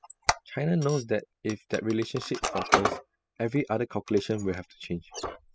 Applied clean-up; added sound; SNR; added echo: classical method spectral subtraction.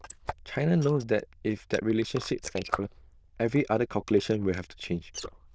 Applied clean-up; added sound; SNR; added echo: neural diffusion model UNIVERSE++.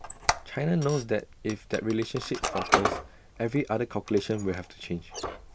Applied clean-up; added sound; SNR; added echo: none; Squeak; 3 dB; none.